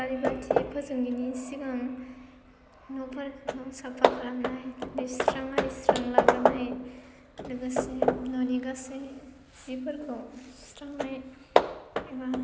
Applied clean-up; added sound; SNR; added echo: none; Hammer / Wood; -4 dB; none.